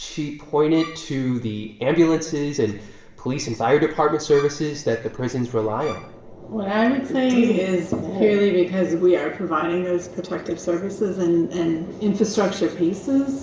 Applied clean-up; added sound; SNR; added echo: none; Bowed string instrument; 19 dB; reverberation time 0.8 s.